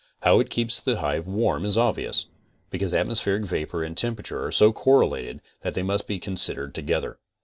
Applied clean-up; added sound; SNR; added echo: neural separator model SepFormer DNS4.